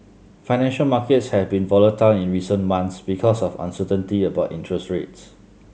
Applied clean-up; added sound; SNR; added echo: none; none; none; none.